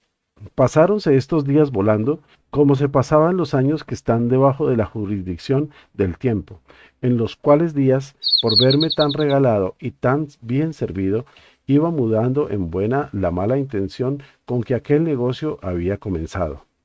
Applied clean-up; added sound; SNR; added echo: neural mask model RNNoise.